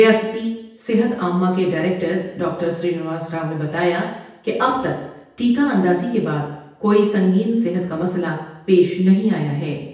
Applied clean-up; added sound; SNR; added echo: none; none; none; reverberation time 0.8 s.